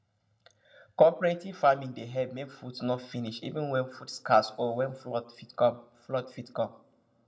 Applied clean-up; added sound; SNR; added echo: none; none; none; reverberation time 0.5 s.